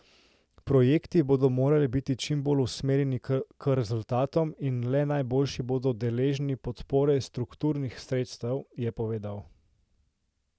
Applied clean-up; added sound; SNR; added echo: none; none; none; none.